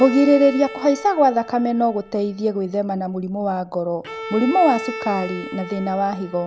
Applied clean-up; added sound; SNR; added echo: none; Bowed string instrument; 14 dB; none.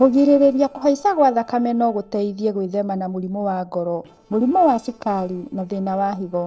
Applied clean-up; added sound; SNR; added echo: neural separator model SepFormer DNS4.